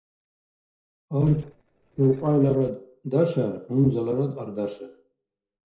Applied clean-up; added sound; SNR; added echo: neural separator model SepFormer DNS4.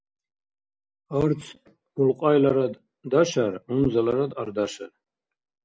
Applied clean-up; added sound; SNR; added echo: none; none; none; none.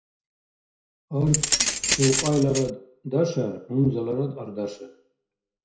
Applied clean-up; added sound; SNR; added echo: none; Keys jangling; -2 dB; reverberation time 0.5 s.